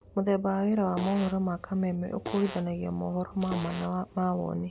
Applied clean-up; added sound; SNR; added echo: none; Fart; 15 dB; none.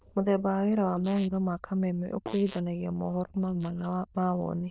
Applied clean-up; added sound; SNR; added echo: neural diffusion model UNIVERSE++.